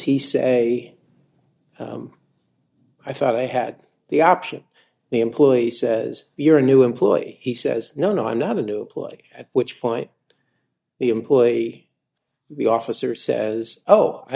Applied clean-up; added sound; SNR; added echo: neural mask model DeepFilterNet 3.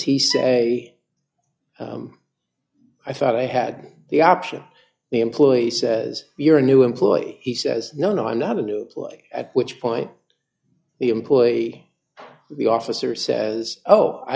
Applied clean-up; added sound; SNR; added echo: classical method log-MMSE.